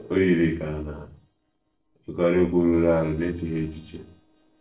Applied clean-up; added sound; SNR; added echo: neural separator model SepFormer DNS4.